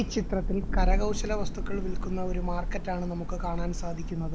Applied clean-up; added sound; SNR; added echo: none; Thunder / Rain; -4 dB; none.